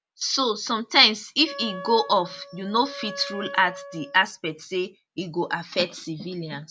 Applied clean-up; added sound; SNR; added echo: none; Wind instrument, woodwind instrument; 14 dB; none.